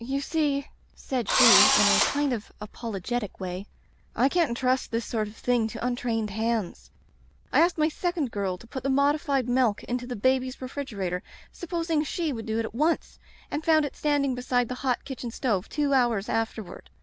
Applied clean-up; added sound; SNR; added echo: none; Engine / Drill; -4 dB; none.